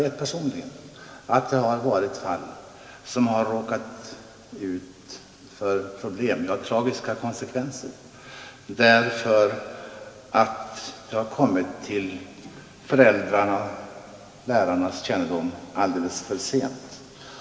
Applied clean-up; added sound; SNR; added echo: none; none; none; reverberation time 2.3 s.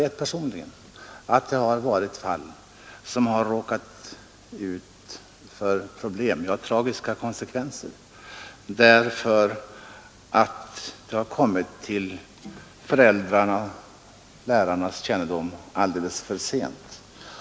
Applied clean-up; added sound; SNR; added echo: none; none; none; none.